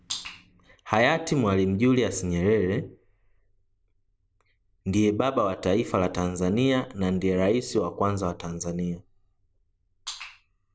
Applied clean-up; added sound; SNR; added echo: none; none; none; none.